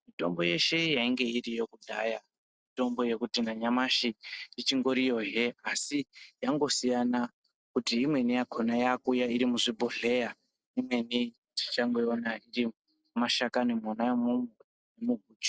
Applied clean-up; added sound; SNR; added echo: none; none; none; none.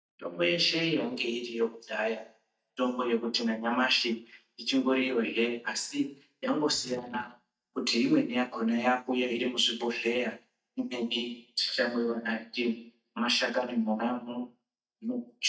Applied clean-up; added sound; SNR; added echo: neural mask model DeepFilterNet 3.